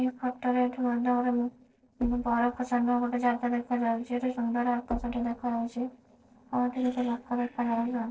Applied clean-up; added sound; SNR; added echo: neural separator model SepFormer DNS4.